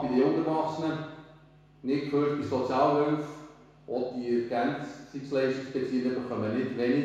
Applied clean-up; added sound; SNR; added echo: none; none; none; reverberation time 1.1 s.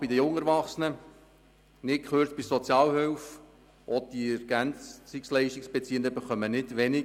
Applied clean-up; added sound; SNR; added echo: none; none; none; none.